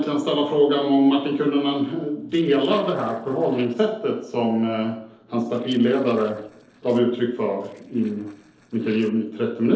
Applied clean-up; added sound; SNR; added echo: neural separator model SepFormer DNS4.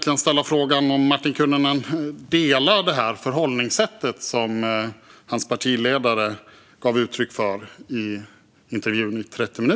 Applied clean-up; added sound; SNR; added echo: none; none; none; none.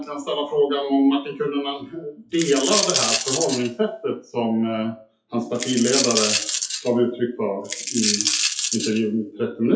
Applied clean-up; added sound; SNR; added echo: classical method WPE with log-MMSE.